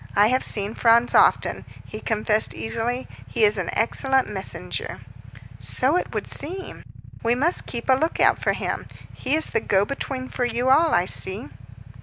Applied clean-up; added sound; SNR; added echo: none; Idling / Motorcycle; 15 dB; none.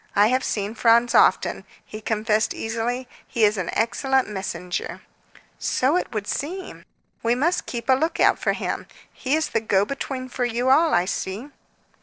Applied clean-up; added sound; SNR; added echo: neural separator model SepFormer DNS4.